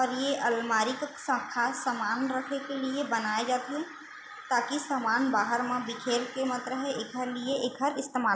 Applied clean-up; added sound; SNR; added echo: none; none; none; none.